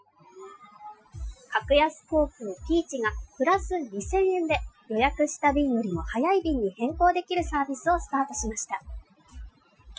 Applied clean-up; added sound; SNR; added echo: classical method Wiener filter.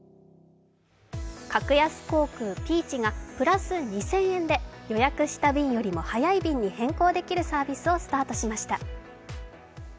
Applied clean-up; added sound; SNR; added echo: none; none; none; none.